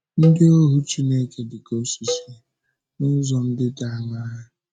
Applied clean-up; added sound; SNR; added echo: neural mask model RNNoise.